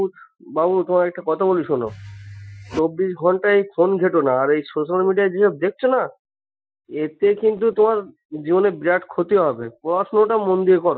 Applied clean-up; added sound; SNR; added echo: classical method Wiener filter.